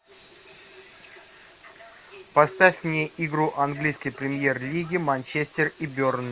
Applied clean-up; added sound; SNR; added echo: none; none; none; none.